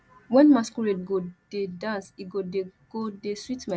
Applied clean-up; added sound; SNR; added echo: none; none; none; none.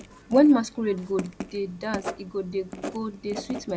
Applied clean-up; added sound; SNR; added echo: none; Writing; 12 dB; none.